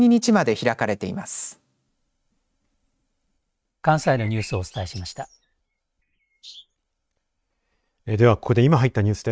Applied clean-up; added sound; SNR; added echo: neural mask model RNNoise.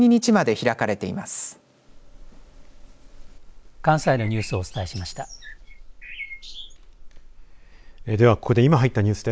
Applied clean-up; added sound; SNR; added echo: none; Bird; 18 dB; none.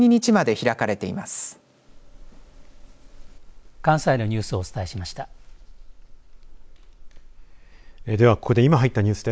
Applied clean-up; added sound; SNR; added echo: none; none; none; none.